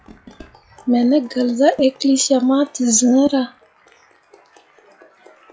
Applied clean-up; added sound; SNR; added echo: classical method log-MMSE.